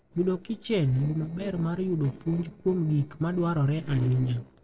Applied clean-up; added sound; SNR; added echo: neural separator model SepFormer DNS4.